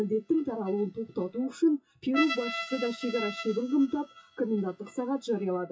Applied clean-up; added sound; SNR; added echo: classical method WPE with log-MMSE.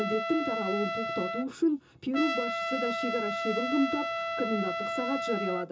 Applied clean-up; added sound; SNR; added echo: none; Trumpet; 2 dB; reverberation time 0.2 s.